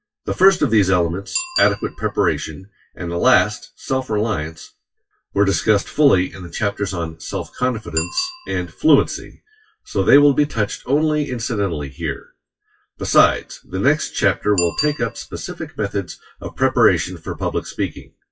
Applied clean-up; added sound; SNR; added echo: classical method WPE with log-MMSE.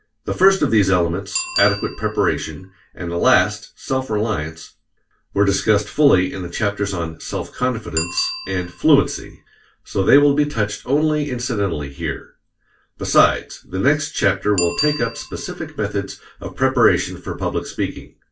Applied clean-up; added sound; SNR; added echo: none; Bicycle bell; 15 dB; reverberation time 0.2 s.